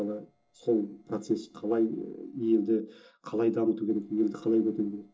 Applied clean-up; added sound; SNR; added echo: neural separator model SepFormer DNS4.